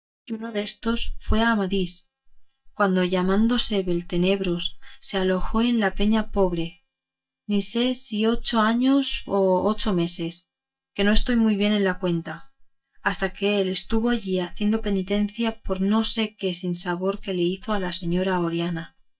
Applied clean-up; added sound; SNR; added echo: neural mask model DeepFilterNet 3.